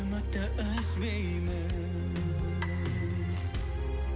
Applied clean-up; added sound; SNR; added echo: none; none; none; none.